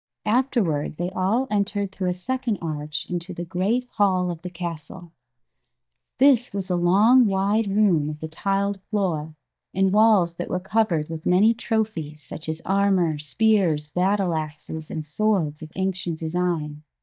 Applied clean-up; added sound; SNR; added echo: neural mask model DeepFilterNet 3.